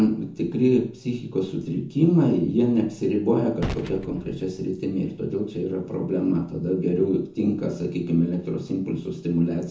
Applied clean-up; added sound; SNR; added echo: none; Gunshot, gunfire; 14 dB; reverberation time 0.6 s.